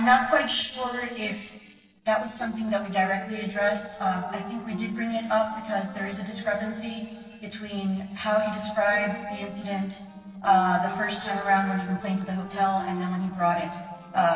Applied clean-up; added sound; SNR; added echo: neural separator model SepFormer DNS4.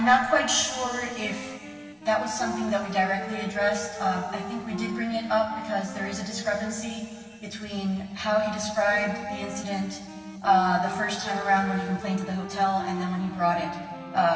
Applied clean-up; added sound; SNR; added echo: none; Wind instrument, woodwind instrument; 15 dB; reverberation time 2.7 s.